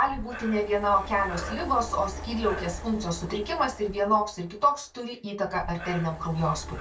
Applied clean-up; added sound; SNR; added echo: none; Breathing; 11 dB; reverberation time 0.2 s.